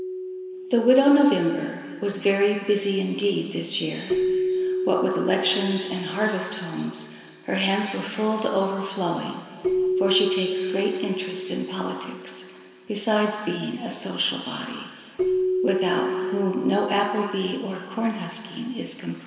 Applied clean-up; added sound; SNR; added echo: none; Keyboard (musical); 5 dB; reverberation time 2.2 s.